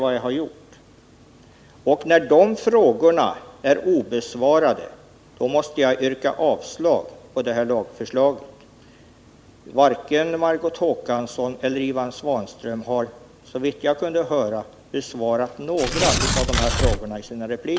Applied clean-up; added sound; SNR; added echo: none; Tearing; 0 dB; none.